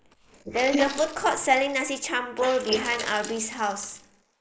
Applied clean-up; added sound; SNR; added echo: neural mask model Resemble Enhance denoiser.